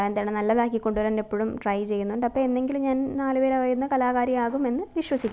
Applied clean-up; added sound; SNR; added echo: none; none; none; none.